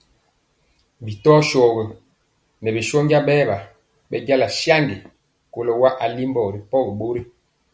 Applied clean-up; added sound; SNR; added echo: none; none; none; none.